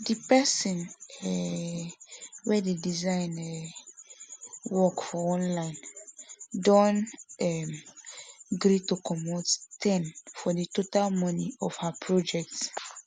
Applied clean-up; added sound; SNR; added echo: none; none; none; none.